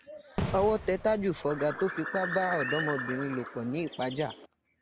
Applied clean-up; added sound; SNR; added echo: none; Fireworks + Bird; 6 dB; none.